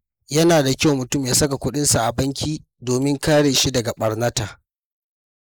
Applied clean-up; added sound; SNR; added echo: neural mask model Resemble Enhance denoiser.